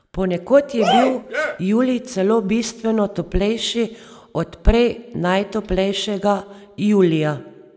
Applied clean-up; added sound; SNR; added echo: none; Cheering; 1 dB; none.